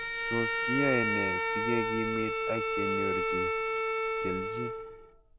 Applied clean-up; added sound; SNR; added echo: none; Bowed string instrument; -4 dB; none.